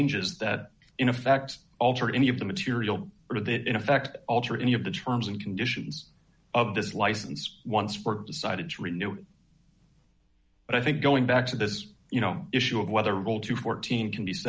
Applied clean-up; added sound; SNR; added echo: none; none; none; none.